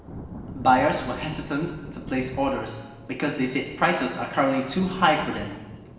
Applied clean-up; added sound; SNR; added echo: none; Thunder / Rain; 15 dB; reverberation time 1.2 s.